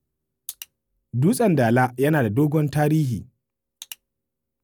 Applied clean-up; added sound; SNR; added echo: none; none; none; none.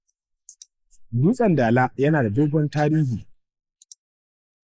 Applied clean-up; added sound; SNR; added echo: neural mask model Resemble Enhance denoiser.